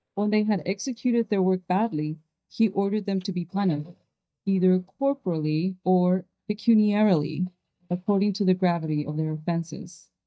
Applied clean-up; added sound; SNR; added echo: neural mask model DeepFilterNet 3.